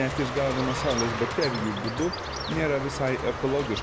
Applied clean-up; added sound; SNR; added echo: none; Bird; 5 dB; none.